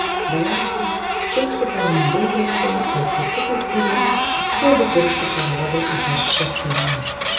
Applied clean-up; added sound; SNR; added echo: none; Printer; -2 dB; reverberation time 0.5 s.